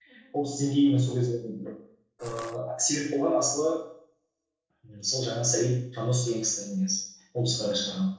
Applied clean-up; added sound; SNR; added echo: neural separator model SepFormer DNS4.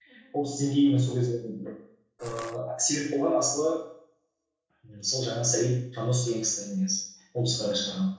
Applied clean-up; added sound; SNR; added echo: none; Crushing; 15 dB; reverberation time 0.6 s.